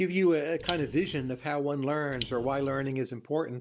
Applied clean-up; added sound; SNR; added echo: neural mask model DeepFilterNet 3.